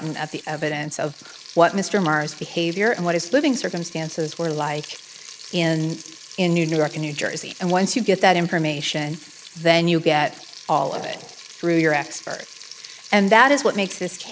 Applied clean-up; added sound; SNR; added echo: none; Frying (food); 19 dB; none.